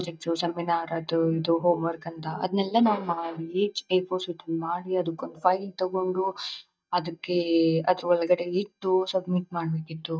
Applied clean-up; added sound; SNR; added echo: neural mask model DeepFilterNet 3.